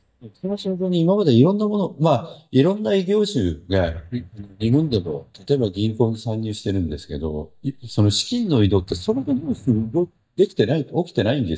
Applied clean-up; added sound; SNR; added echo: neural mask model DeepFilterNet 3.